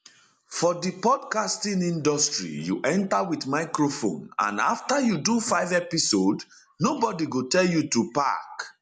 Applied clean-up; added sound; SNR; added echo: none; none; none; none.